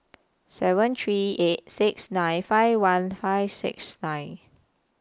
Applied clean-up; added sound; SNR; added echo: none; none; none; none.